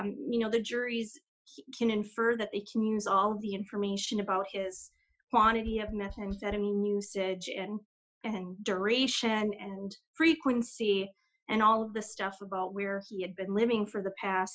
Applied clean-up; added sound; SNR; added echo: classical method Wiener filter.